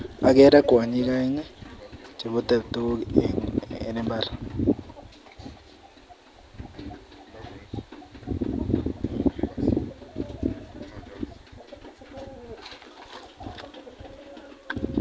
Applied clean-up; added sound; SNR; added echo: none; none; none; none.